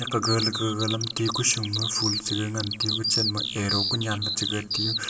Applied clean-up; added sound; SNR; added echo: none; Bird vocalization, bird call, bird song; 2 dB; reverberation time 2.2 s.